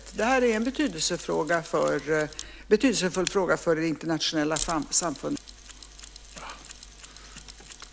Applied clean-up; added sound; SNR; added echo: none; Mechanisms; 15 dB; none.